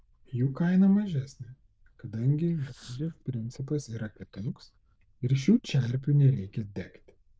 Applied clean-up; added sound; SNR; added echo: neural diffusion model UNIVERSE++.